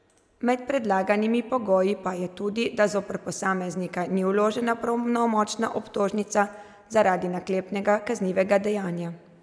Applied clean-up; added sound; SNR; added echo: none; none; none; none.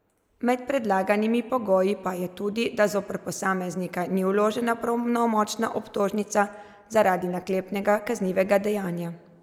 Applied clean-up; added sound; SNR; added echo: neural mask model Resemble Enhance denoiser.